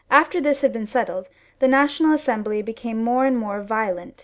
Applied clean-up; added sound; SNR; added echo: none; none; none; none.